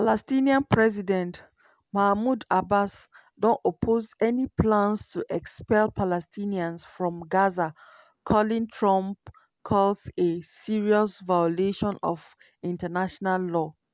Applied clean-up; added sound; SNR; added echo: none; none; none; none.